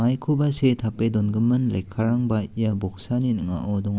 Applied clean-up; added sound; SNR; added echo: none; none; none; none.